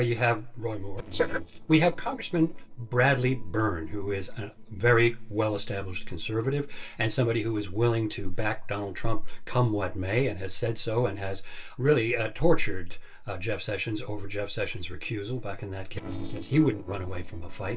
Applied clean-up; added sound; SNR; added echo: neural separator model SepFormer DNS4.